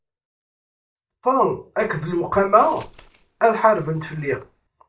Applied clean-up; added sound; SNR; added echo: neural mask model DeepFilterNet 3.